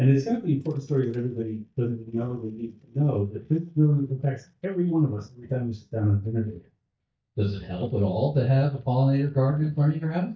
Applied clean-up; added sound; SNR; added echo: neural mask model DeepFilterNet 3.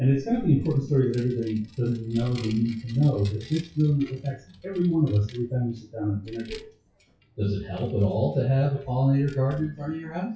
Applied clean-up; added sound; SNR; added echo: classical method WPE with log-MMSE.